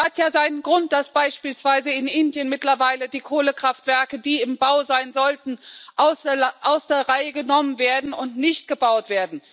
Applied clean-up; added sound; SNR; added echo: none; none; none; none.